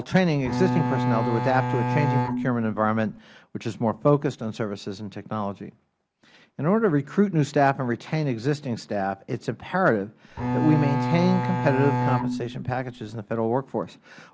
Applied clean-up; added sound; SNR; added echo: none; Bowed string instrument; 1 dB; none.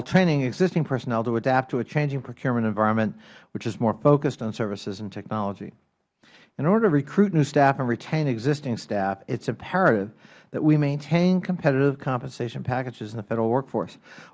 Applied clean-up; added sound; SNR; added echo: none; none; none; none.